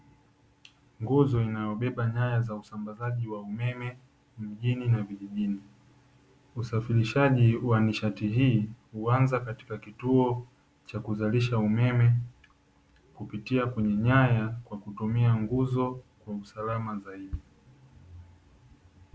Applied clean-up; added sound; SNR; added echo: none; none; none; none.